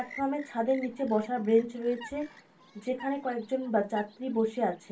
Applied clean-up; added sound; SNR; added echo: none; Chirp, tweet; 20 dB; reverberation time 0.2 s.